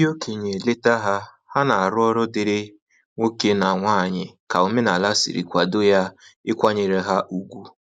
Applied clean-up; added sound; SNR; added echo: none; none; none; none.